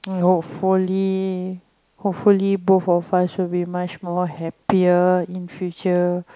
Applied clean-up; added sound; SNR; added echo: none; none; none; none.